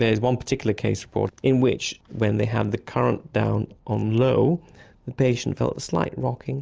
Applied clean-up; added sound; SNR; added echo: none; none; none; none.